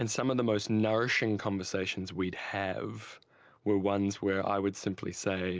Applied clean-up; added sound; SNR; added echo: none; none; none; none.